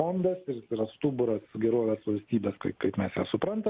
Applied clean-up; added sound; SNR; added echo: none; none; none; none.